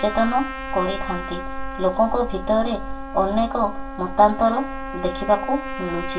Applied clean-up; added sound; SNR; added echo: none; Trumpet; 10 dB; reverberation time 0.2 s.